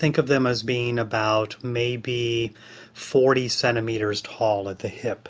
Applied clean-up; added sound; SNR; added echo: none; none; none; none.